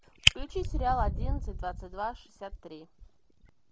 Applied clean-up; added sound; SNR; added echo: none; Fire; -5 dB; none.